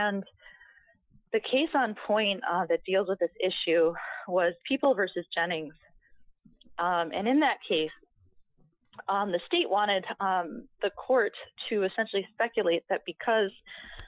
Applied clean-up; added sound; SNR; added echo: classical method Wiener filter.